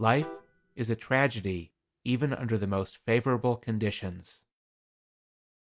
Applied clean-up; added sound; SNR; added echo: none; Piano; 20 dB; none.